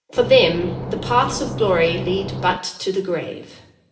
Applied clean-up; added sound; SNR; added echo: none; Engine / Boat, Water vehicle; 8 dB; reverberation time 0.7 s.